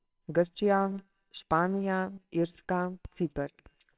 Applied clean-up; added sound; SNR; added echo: neural separator model SepFormer WHAMR!.